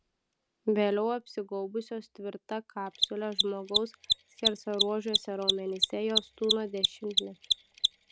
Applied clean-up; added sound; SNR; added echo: none; Mechanisms; 0 dB; none.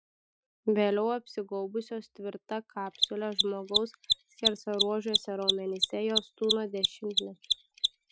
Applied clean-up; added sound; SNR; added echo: classical method Wiener filter.